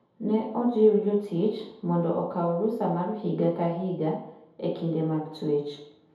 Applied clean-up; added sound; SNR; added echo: none; none; none; reverberation time 0.8 s.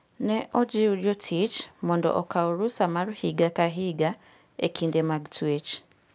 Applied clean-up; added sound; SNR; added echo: none; none; none; none.